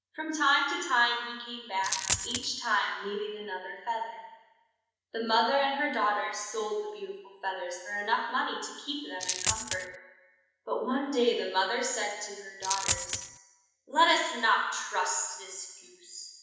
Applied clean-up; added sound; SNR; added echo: none; Coin (dropping); 1 dB; reverberation time 1.1 s.